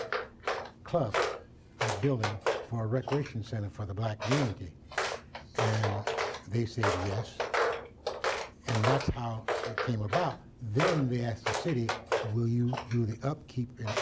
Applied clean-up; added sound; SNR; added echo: none; Walk, footsteps; 2 dB; none.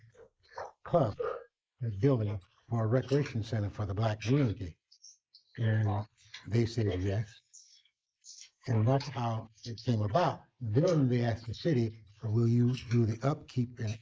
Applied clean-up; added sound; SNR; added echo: neural mask model Resemble Enhance denoiser.